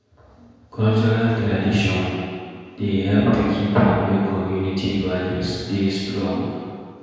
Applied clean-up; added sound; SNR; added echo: none; none; none; reverberation time 1.8 s.